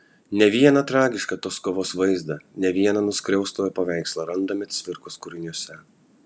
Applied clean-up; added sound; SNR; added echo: none; none; none; none.